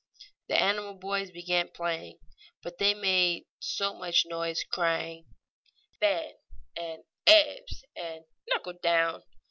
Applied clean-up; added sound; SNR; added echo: none; none; none; none.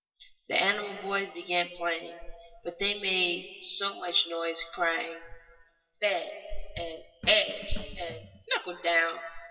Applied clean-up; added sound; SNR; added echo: classical method WPE with log-MMSE.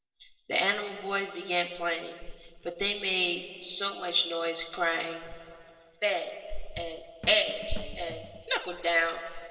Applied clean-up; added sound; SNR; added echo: neural separator model SepFormer DNS4.